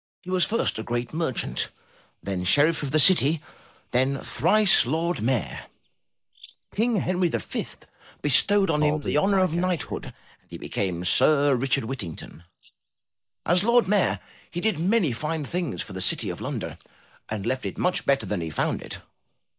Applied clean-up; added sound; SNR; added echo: neural mask model DeepFilterNet 3.